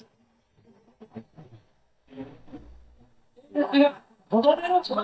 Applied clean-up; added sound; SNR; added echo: neural mask model DeepFilterNet 3.